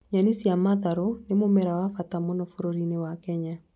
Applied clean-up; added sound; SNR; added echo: none; none; none; none.